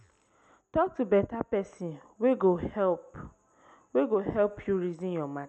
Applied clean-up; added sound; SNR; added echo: none; none; none; none.